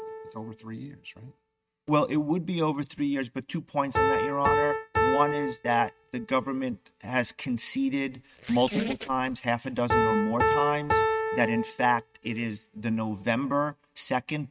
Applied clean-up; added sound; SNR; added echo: neural mask model RNNoise.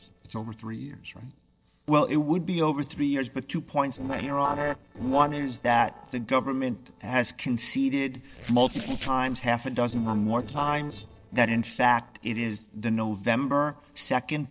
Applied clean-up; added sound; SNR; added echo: neural separator model SepFormer DNS4.